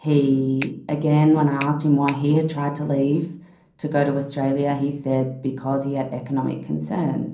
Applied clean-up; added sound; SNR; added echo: none; Finger snapping; 13 dB; reverberation time 0.6 s.